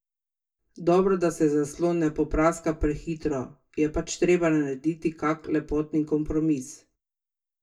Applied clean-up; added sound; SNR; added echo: none; none; none; reverberation time 0.2 s.